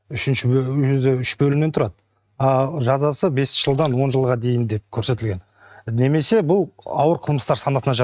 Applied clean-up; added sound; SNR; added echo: neural mask model RNNoise.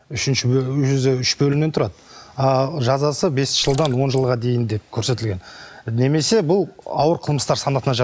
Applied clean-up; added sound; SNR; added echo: neural mask model Resemble Enhance denoiser.